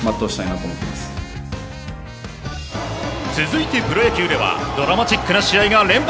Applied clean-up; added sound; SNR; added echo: none; none; none; none.